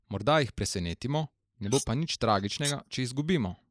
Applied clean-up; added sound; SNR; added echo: neural mask model Resemble Enhance denoiser.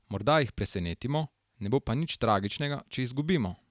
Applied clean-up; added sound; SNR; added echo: none; none; none; none.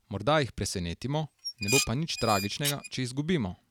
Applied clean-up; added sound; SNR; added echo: none; Dishes, pots, and pans; 5 dB; none.